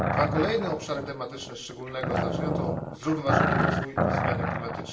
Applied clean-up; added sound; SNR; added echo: none; Growling; -4 dB; reverberation time 0.8 s.